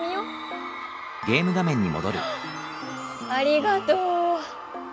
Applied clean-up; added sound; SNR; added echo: none; Crowd / Cheering; 11 dB; none.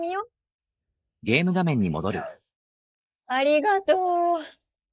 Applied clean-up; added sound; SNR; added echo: neural mask model Resemble Enhance denoiser.